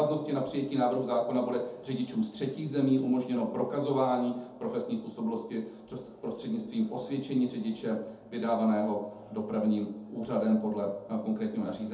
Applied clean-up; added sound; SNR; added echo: none; none; none; reverberation time 0.6 s.